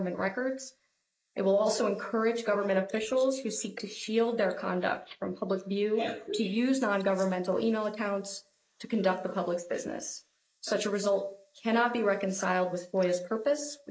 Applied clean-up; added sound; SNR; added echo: neural mask model Resemble Enhance denoiser.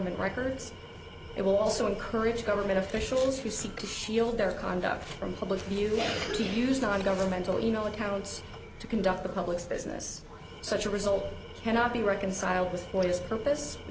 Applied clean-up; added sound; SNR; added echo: none; Tools; 16 dB; none.